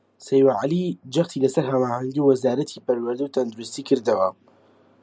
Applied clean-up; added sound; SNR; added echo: none; none; none; none.